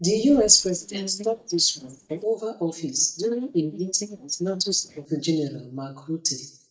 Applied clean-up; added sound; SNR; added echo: neural mask model DeepFilterNet 3.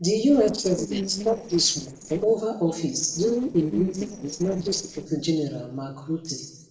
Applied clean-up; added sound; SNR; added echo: neural separator model SepFormer DNS4.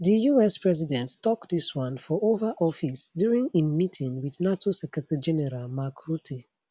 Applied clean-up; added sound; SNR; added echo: none; none; none; none.